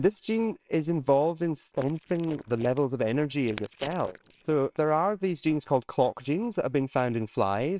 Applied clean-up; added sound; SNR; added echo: neural separator model SepFormer WHAMR!.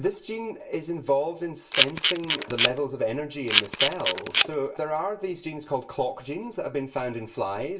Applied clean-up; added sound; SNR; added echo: none; Camera; -4 dB; reverberation time 0.1 s.